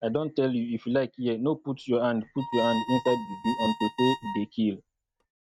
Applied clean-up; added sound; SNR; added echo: neural mask model RNNoise.